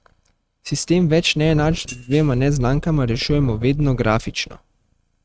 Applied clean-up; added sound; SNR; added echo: neural mask model RNNoise.